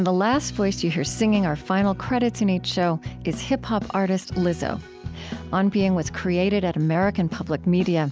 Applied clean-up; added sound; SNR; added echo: none; none; none; none.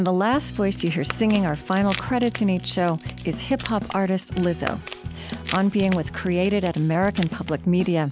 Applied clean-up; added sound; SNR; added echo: none; Wood; 14 dB; none.